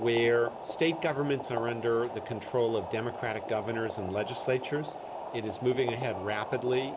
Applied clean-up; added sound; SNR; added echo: none; Boiling; 9 dB; none.